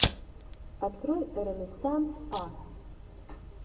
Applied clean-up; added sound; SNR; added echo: none; Fire; 0 dB; reverberation time 1.0 s.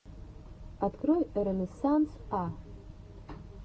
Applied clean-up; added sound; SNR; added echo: none; none; none; none.